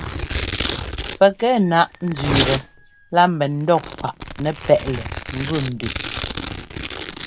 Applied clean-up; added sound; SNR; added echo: none; Domestic sounds, home sounds; 4 dB; none.